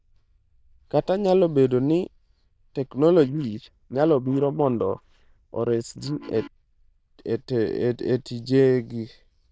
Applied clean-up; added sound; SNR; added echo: neural diffusion model UNIVERSE++.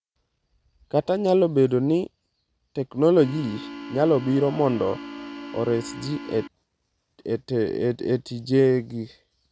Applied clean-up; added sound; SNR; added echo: none; Organ; 12 dB; none.